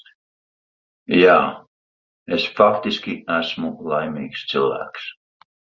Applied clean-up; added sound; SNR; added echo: none; none; none; none.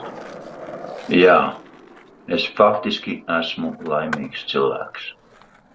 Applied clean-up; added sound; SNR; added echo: none; Skateboard; 17 dB; none.